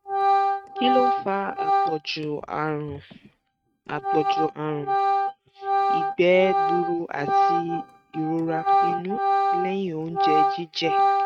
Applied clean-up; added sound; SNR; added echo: neural mask model RNNoise.